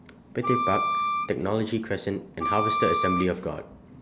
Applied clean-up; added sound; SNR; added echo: none; Wind instrument, woodwind instrument; 0 dB; none.